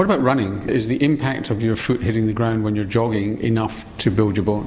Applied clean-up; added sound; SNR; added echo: none; none; none; none.